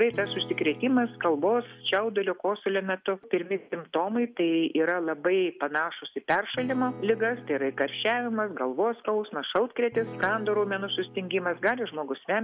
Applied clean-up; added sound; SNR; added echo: none; Acoustic guitar / Strum; 16 dB; none.